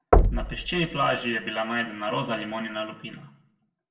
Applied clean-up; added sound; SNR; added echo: none; Knock; -4 dB; reverberation time 0.5 s.